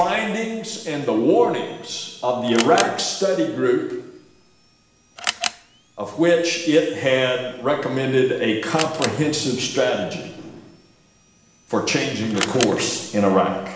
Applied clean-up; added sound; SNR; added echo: none; Camera; 13 dB; reverberation time 0.9 s.